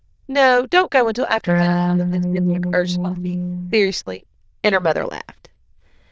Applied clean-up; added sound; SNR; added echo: neural diffusion model UNIVERSE++.